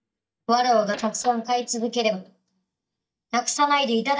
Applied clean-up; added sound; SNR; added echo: neural mask model DeepFilterNet 3.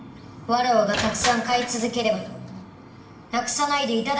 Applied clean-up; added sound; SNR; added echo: none; Crushing; 10 dB; reverberation time 0.8 s.